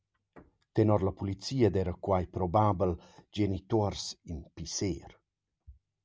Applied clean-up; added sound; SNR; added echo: none; none; none; none.